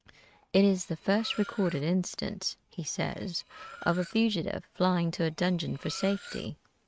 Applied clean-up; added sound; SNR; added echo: neural mask model RNNoise.